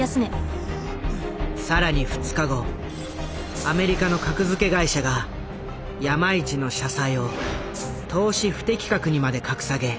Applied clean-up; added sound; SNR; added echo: none; Rattle (instrument) + Breathing; 16 dB; none.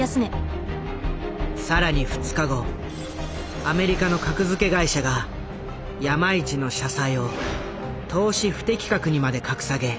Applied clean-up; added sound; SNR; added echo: none; none; none; none.